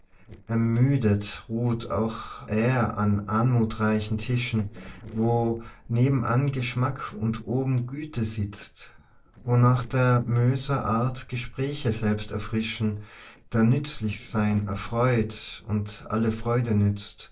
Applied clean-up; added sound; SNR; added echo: neural separator model SepFormer DNS4.